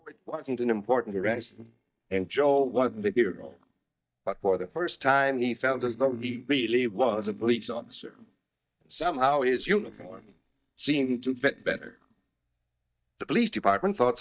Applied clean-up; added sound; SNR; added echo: neural mask model DeepFilterNet 3.